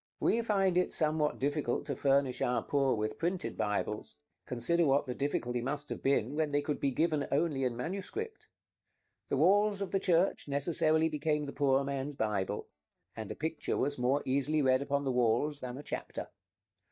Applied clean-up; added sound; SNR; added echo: neural mask model DeepFilterNet 3.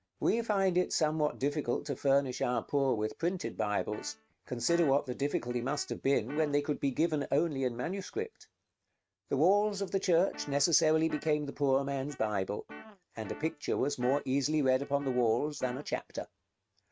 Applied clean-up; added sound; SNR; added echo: neural mask model RNNoise.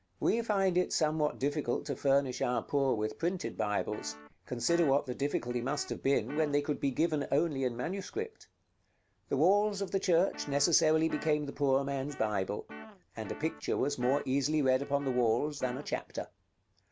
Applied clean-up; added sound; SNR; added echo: none; Guitar; 18 dB; none.